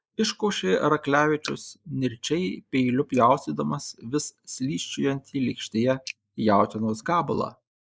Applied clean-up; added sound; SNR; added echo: neural mask model Resemble Enhance denoiser.